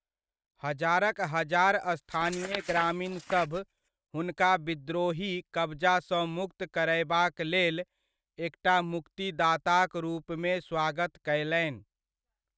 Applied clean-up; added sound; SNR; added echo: neural mask model RNNoise.